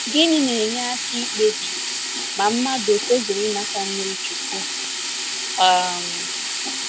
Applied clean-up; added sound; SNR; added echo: none; Sink (filling or washing); 3 dB; none.